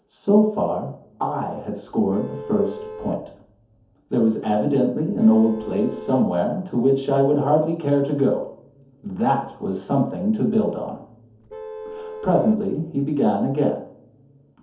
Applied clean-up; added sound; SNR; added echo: none; Vehicle horn, car horn, honking; 14 dB; reverberation time 0.6 s.